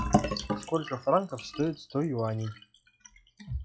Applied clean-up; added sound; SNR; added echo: classical method log-MMSE.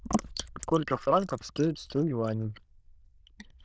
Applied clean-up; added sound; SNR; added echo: neural diffusion model UNIVERSE++.